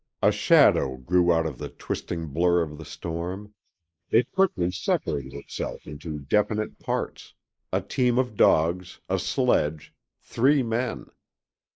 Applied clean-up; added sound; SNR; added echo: neural mask model Resemble Enhance denoiser.